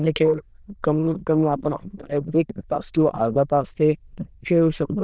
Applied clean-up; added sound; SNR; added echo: neural diffusion model UNIVERSE++.